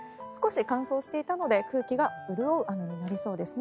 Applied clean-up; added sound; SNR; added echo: none; none; none; none.